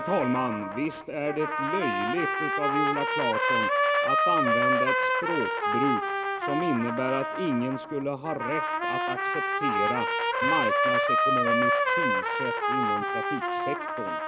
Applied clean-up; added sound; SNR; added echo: none; Trumpet; -5 dB; none.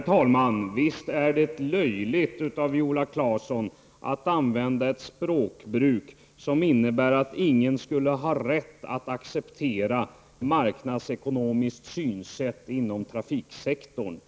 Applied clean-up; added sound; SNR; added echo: none; none; none; none.